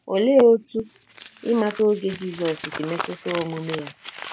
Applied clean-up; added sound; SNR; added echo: none; Crumpling, crinkling; 15 dB; none.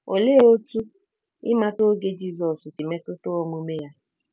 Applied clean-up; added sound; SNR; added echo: none; none; none; none.